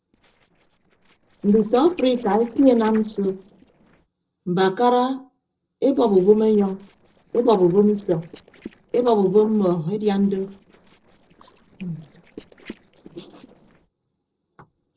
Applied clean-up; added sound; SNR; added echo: neural separator model SepFormer DNS4.